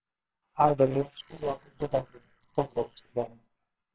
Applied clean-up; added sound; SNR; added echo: neural separator model SepFormer WHAMR!.